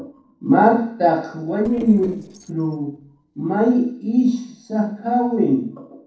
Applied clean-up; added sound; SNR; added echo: neural separator model SepFormer DNS4.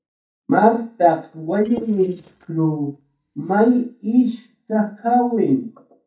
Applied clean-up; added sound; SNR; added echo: neural mask model DeepFilterNet 3.